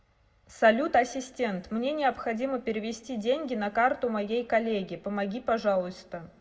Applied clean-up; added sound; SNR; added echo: none; none; none; reverberation time 2.1 s.